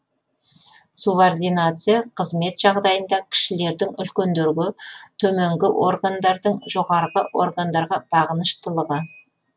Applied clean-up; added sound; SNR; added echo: none; none; none; none.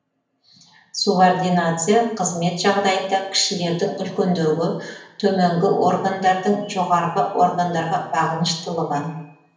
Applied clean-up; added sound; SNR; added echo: none; none; none; reverberation time 0.8 s.